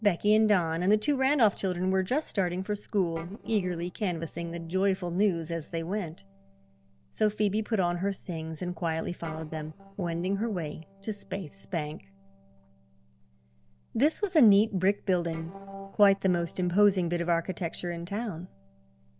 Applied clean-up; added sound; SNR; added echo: neural separator model SepFormer DNS4.